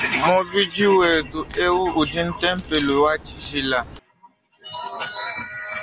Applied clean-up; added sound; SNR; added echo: none; Crack; 14 dB; none.